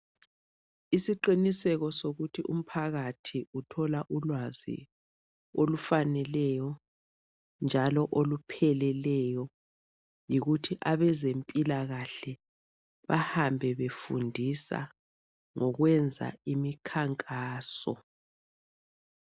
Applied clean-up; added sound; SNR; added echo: none; none; none; none.